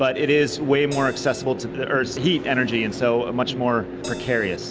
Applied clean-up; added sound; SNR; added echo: none; Crash cymbal; 16 dB; none.